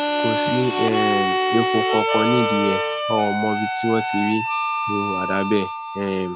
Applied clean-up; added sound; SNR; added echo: none; Harmonica; -1 dB; none.